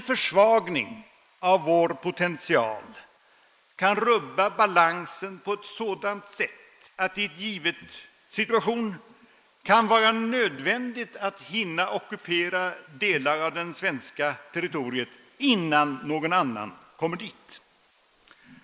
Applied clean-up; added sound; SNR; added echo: neural mask model Resemble Enhance denoiser.